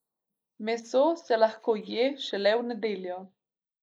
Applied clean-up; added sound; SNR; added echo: neural mask model Resemble Enhance denoiser.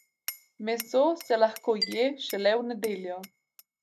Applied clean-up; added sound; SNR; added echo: neural mask model RNNoise.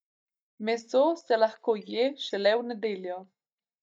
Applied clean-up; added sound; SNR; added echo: neural mask model DeepFilterNet 3.